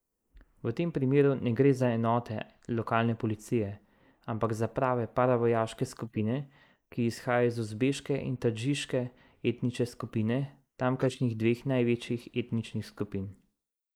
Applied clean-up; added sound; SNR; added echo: neural mask model Resemble Enhance denoiser.